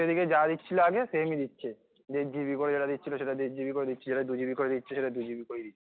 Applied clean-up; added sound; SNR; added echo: none; none; none; none.